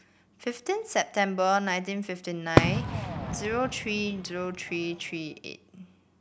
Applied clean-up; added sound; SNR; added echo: none; Fireworks; -1 dB; none.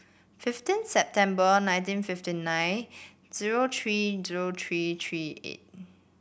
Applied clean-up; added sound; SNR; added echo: none; none; none; none.